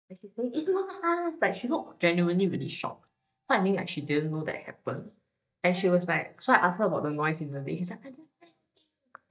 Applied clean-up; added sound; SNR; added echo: neural mask model DeepFilterNet 3.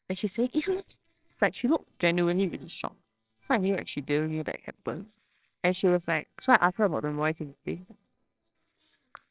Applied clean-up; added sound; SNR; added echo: neural separator model SepFormer WHAMR!.